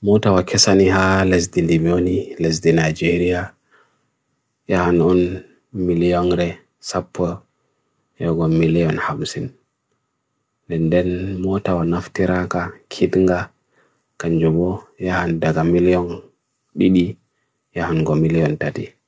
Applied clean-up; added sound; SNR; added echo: none; none; none; none.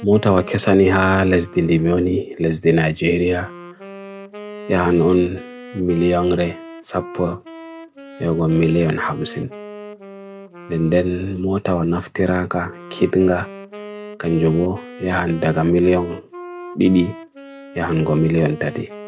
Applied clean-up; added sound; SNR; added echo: none; Wind instrument, woodwind instrument; 17 dB; none.